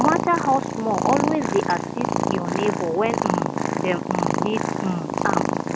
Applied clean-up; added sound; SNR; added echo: none; Purr; -1 dB; none.